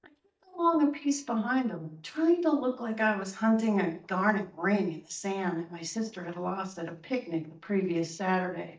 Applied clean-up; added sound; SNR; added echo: neural mask model DeepFilterNet 3.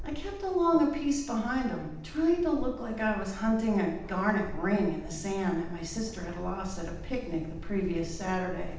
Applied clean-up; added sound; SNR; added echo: none; Bird; 10 dB; reverberation time 0.8 s.